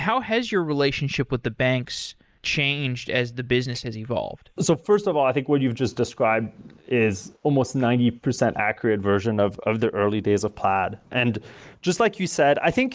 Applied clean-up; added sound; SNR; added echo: neural mask model Resemble Enhance denoiser.